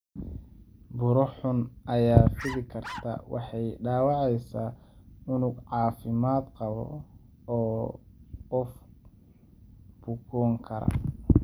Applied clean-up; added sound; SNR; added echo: none; Bark; 13 dB; none.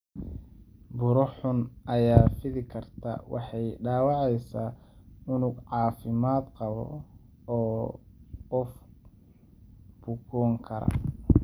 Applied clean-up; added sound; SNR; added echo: none; none; none; none.